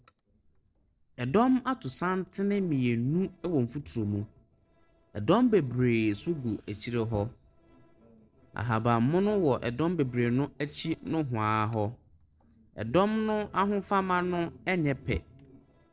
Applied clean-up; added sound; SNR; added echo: neural separator model SepFormer DNS4.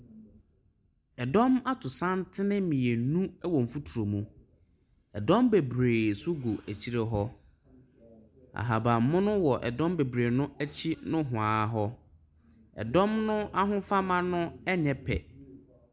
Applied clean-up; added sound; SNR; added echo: none; none; none; none.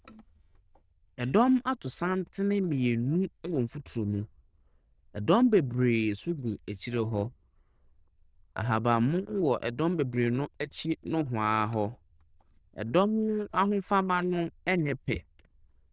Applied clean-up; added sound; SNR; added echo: neural diffusion model UNIVERSE++.